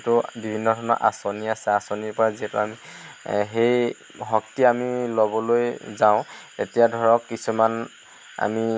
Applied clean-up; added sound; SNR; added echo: none; none; none; none.